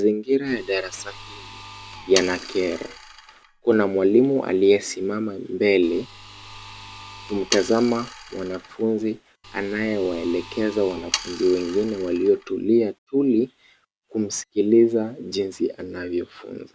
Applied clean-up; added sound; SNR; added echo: none; Sawing; 13 dB; none.